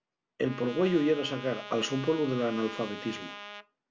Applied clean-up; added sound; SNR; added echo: none; Trumpet; 13 dB; none.